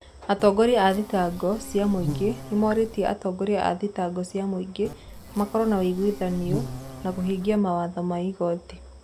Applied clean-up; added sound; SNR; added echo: none; Insect; 11 dB; none.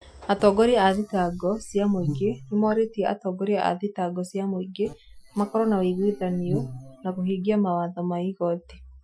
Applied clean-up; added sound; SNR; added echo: classical method Wiener filter.